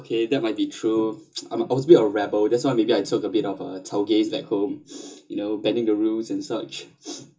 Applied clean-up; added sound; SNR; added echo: none; none; none; reverberation time 0.2 s.